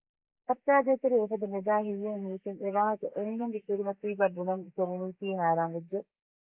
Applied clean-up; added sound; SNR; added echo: neural mask model Resemble Enhance denoiser.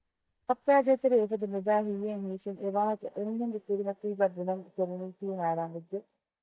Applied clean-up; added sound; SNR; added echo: neural mask model DeepFilterNet 3.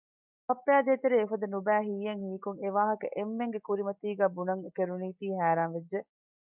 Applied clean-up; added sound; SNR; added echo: none; none; none; none.